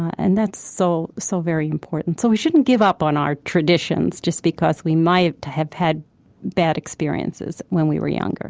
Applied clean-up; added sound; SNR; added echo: none; none; none; none.